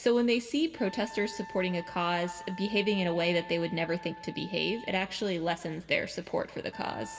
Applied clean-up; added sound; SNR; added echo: none; Wind instrument, woodwind instrument; 17 dB; reverberation time 1.4 s.